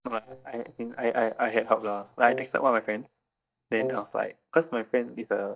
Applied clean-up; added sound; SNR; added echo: neural mask model DeepFilterNet 3.